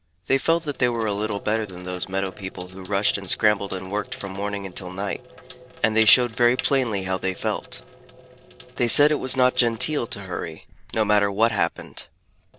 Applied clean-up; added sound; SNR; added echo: neural separator model SepFormer DNS4.